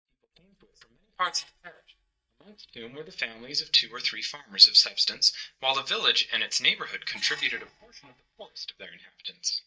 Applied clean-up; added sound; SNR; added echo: neural mask model DeepFilterNet 3.